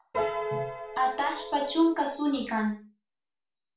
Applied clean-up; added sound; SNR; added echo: none; Piano; 5 dB; reverberation time 0.3 s.